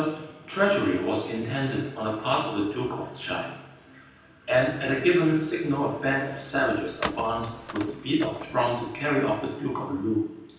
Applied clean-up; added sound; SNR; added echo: none; Telephone; 11 dB; reverberation time 0.9 s.